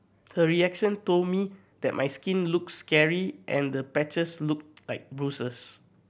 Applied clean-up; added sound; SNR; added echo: none; none; none; none.